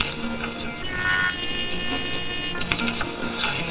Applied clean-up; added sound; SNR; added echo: neural separator model SepFormer WHAMR!.